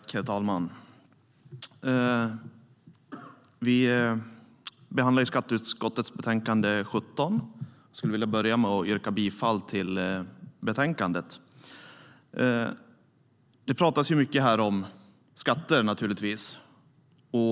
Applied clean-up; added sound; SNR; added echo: none; none; none; none.